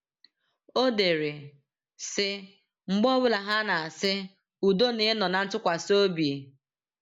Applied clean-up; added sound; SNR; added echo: none; none; none; none.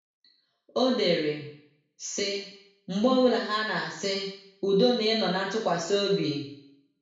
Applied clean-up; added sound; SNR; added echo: none; none; none; reverberation time 0.6 s.